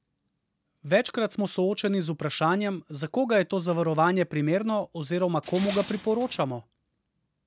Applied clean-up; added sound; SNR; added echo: none; Tools; 14 dB; none.